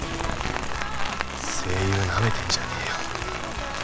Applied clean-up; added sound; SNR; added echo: none; Rain; 1 dB; none.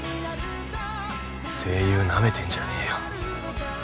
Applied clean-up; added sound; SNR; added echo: none; none; none; none.